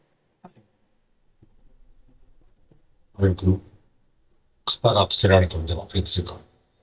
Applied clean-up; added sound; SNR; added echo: neural mask model DeepFilterNet 3.